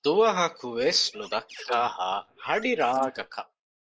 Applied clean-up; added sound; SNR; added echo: neural mask model Resemble Enhance denoiser.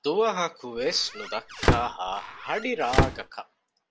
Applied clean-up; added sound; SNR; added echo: none; Squeak / Slam / Wood; -1 dB; none.